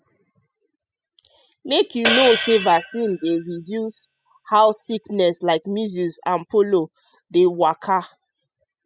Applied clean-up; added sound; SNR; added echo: classical method spectral subtraction.